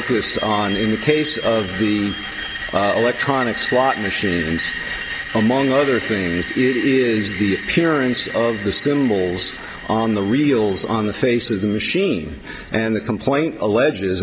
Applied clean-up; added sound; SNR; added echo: none; Screech; 10 dB; none.